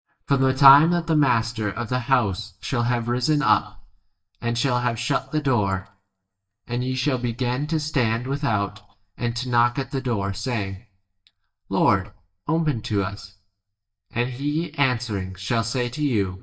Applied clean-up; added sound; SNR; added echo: neural mask model DeepFilterNet 3.